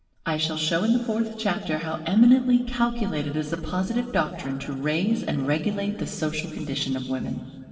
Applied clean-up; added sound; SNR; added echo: none; none; none; reverberation time 2.1 s.